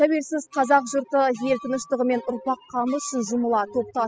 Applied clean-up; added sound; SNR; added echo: classical method spectral subtraction.